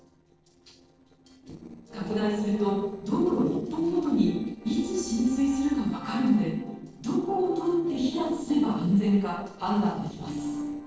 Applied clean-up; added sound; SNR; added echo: neural separator model SepFormer DNS4.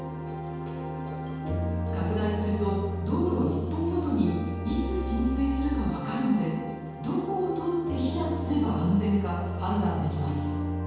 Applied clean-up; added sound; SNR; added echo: none; Wind instrument, woodwind instrument; 19 dB; reverberation time 1.2 s.